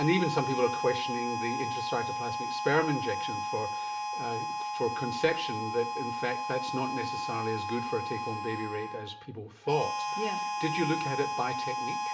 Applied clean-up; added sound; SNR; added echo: none; Harmonica; 1 dB; reverberation time 0.5 s.